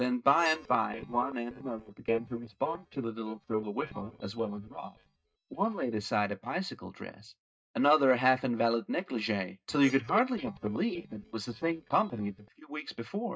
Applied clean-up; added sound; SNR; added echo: neural mask model DeepFilterNet 3.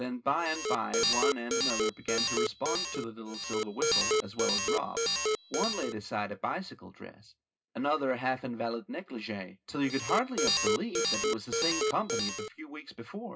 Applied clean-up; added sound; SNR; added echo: none; Alarm; -4 dB; reverberation time 0.2 s.